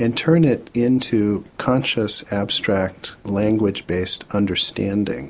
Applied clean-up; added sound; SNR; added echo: none; none; none; none.